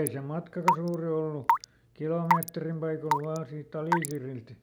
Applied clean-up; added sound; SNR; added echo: none; Raindrop / Drip / Water tap, faucet; 0 dB; none.